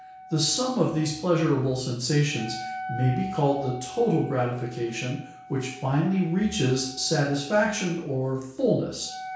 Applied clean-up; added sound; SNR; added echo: none; Wind instrument, woodwind instrument; 15 dB; reverberation time 0.6 s.